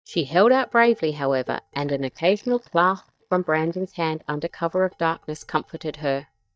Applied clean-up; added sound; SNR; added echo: neural mask model DeepFilterNet 3.